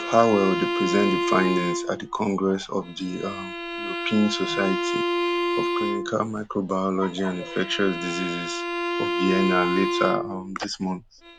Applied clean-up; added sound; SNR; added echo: none; Bowed string instrument; 2 dB; none.